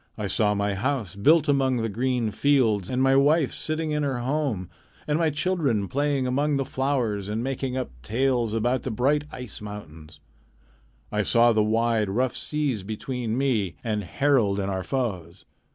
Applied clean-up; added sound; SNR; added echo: none; none; none; none.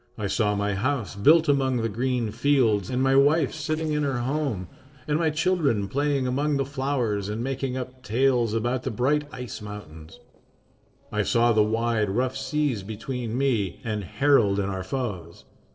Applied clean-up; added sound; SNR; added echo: neural separator model SepFormer DNS4.